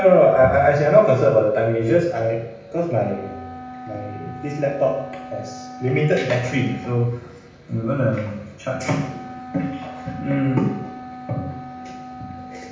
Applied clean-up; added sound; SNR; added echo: none; Wind instrument, woodwind instrument; 16 dB; reverberation time 0.9 s.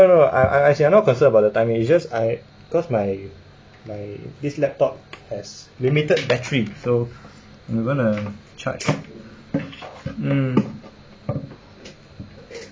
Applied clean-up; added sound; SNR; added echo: none; none; none; none.